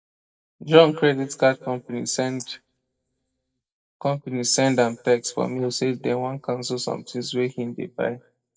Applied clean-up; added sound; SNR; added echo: neural mask model DeepFilterNet 3.